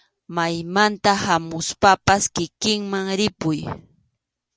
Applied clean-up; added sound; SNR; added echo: none; none; none; none.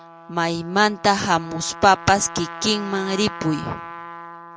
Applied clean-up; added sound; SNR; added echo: none; Trumpet; 14 dB; none.